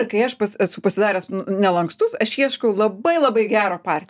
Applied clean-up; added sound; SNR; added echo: none; none; none; none.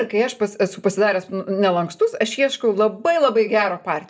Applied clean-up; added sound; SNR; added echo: none; none; none; reverberation time 0.2 s.